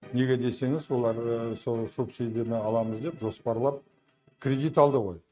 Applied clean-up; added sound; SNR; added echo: neural mask model RNNoise.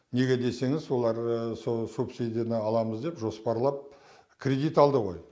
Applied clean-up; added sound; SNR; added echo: none; none; none; none.